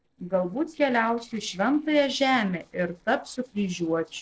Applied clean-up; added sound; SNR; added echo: neural separator model SepFormer DNS4.